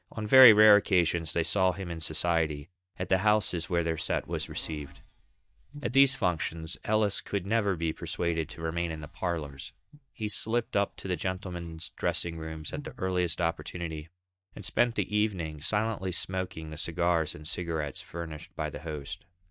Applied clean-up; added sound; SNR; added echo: neural mask model DeepFilterNet 3.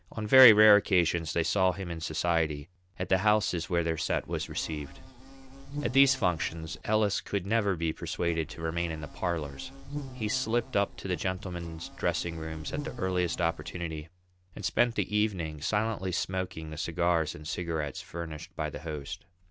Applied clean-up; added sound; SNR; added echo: none; Insect; 13 dB; none.